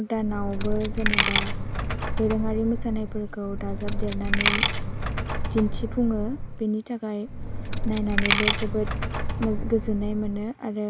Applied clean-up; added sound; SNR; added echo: none; Coin (dropping); -2 dB; none.